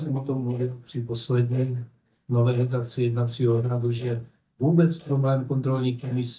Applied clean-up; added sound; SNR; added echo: neural mask model DeepFilterNet 3.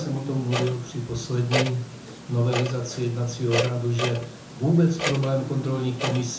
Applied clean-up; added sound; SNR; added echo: none; Clock; 7 dB; reverberation time 0.6 s.